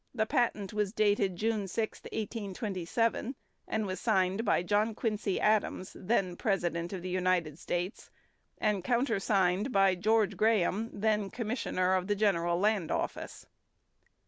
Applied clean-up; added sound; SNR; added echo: none; none; none; none.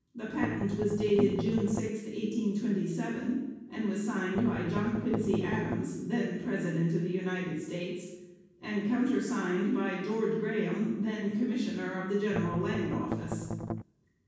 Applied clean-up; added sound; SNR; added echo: none; Strum; 5 dB; reverberation time 1.2 s.